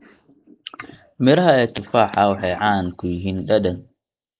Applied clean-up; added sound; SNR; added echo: neural mask model Resemble Enhance denoiser.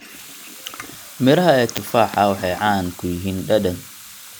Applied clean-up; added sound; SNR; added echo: none; Toilet flush / Water tap, faucet; 17 dB; none.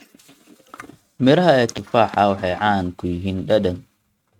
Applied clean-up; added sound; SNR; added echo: neural mask model RNNoise.